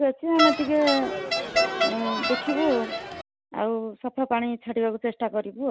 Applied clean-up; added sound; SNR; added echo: none; Crowd; 0 dB; none.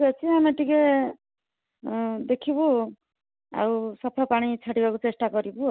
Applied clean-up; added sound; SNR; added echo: none; none; none; none.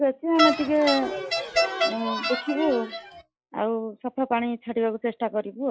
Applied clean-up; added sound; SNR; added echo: classical method log-MMSE.